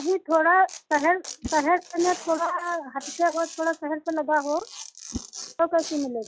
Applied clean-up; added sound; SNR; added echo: classical method log-MMSE.